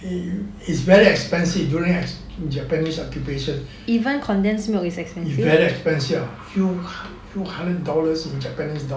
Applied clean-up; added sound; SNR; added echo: none; none; none; none.